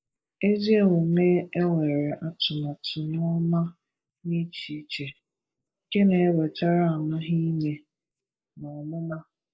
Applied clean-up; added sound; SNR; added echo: neural mask model Resemble Enhance denoiser.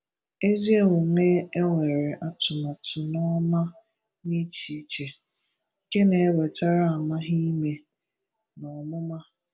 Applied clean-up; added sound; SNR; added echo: none; none; none; none.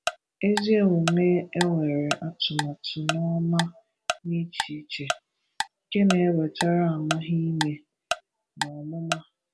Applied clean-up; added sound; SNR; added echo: none; Tick-tock; 8 dB; none.